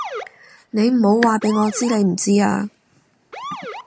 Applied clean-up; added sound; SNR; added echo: none; Motor vehicle (road) / Siren; 15 dB; none.